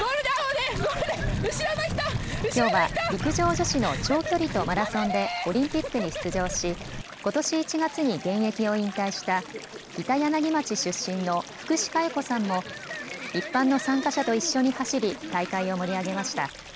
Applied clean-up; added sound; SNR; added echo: none; Stream; 17 dB; none.